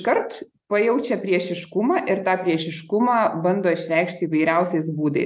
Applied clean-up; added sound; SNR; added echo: none; none; none; none.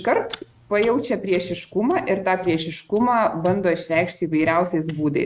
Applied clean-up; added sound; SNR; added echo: neural mask model RNNoise.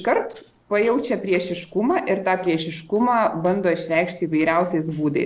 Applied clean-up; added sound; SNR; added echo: neural separator model SepFormer DNS4.